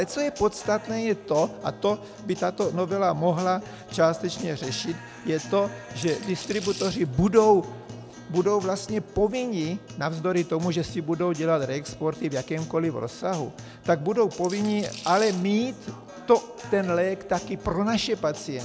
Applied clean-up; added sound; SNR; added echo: none; Rattle / Rattle (instrument) + Guitar; 16 dB; none.